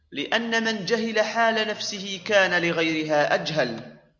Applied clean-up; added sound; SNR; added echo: none; none; none; none.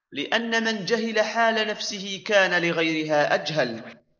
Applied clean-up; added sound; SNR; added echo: neural mask model Resemble Enhance denoiser.